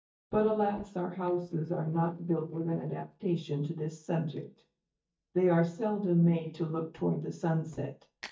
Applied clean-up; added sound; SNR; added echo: neural mask model DeepFilterNet 3.